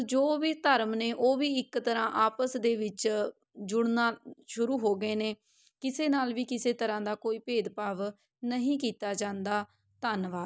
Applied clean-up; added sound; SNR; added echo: none; none; none; none.